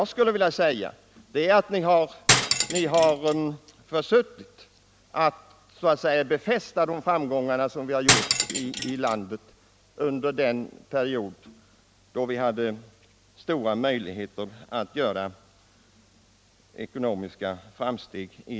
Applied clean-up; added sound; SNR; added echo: none; Cutlery, silverware; -2 dB; none.